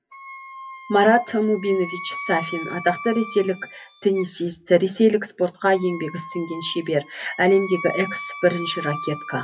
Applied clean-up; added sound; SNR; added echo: classical method WPE with log-MMSE.